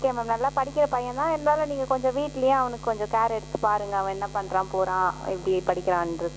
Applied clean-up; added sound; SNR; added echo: none; Buzz; 16 dB; none.